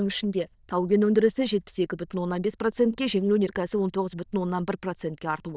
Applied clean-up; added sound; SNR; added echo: neural diffusion model UNIVERSE++.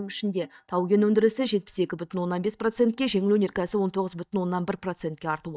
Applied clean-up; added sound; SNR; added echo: neural mask model DeepFilterNet 3.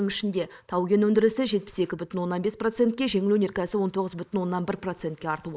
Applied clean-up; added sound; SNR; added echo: neural mask model Resemble Enhance denoiser.